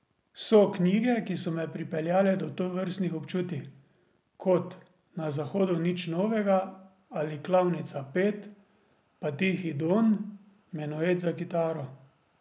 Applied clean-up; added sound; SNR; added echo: none; none; none; none.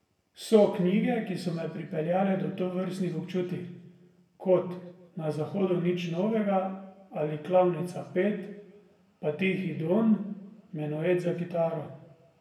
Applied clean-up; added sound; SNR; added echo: none; none; none; reverberation time 0.8 s.